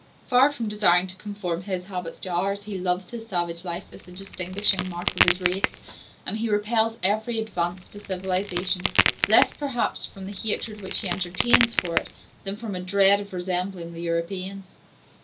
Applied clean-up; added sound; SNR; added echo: none; Crack; 2 dB; none.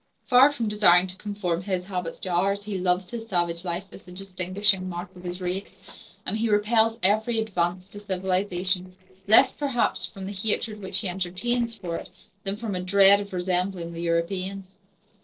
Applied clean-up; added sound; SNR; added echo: neural separator model SepFormer DNS4.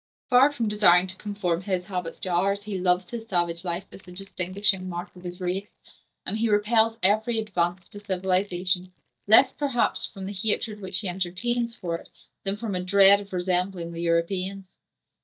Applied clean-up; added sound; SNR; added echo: neural mask model DeepFilterNet 3.